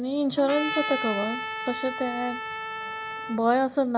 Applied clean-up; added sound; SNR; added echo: none; Trumpet; 6 dB; none.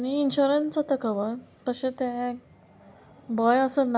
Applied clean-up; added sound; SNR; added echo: none; none; none; none.